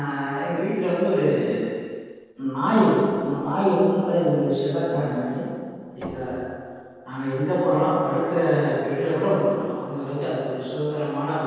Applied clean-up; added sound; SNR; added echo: neural separator model SepFormer DNS4.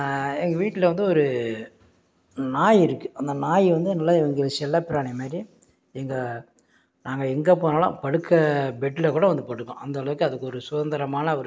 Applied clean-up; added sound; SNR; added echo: none; none; none; none.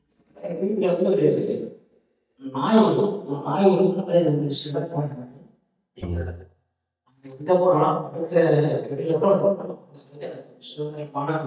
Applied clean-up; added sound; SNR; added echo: neural mask model DeepFilterNet 3.